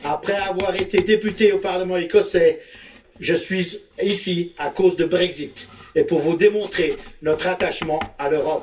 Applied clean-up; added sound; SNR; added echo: none; Writing; 19 dB; reverberation time 0.2 s.